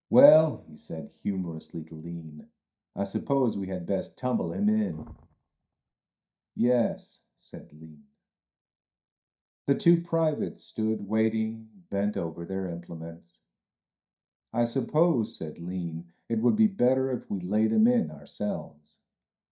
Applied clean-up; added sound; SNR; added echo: neural mask model DeepFilterNet 3.